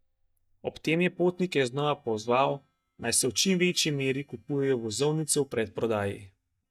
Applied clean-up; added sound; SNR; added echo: neural mask model DeepFilterNet 3.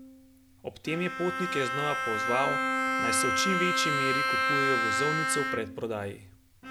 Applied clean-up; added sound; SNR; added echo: none; Bowed string instrument; -3 dB; none.